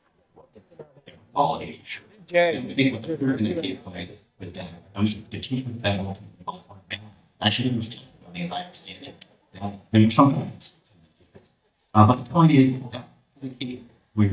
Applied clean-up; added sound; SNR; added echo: neural mask model DeepFilterNet 3.